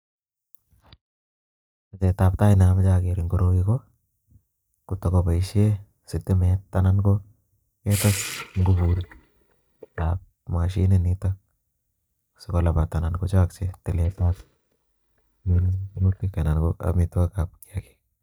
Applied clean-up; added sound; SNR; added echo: neural mask model DeepFilterNet 3.